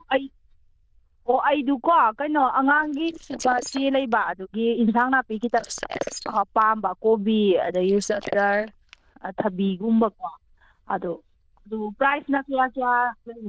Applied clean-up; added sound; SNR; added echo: neural diffusion model UNIVERSE++.